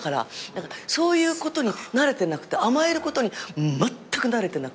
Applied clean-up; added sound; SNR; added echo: none; none; none; none.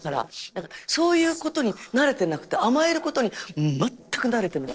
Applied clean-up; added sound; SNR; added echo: neural separator model SepFormer DNS4.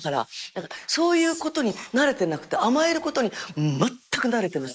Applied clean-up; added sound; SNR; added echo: neural mask model Resemble Enhance denoiser.